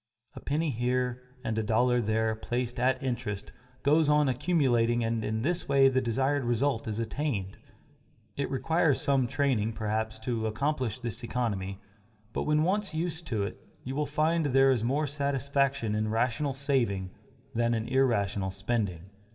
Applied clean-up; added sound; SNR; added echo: none; none; none; reverberation time 0.3 s.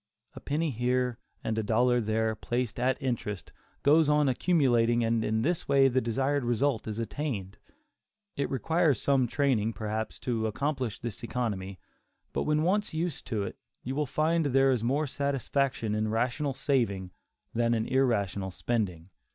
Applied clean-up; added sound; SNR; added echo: none; none; none; none.